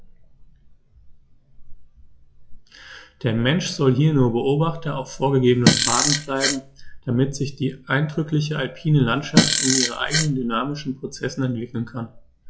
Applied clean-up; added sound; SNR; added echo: classical method log-MMSE.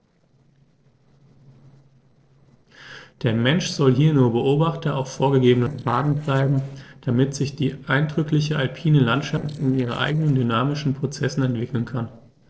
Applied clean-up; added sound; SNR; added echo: neural separator model SepFormer DNS4.